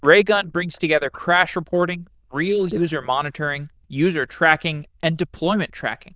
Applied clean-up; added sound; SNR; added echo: neural diffusion model UNIVERSE++.